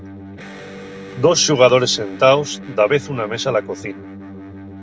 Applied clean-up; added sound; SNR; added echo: none; Electric guitar; 15 dB; none.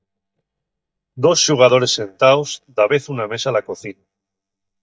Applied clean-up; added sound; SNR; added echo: neural mask model DeepFilterNet 3.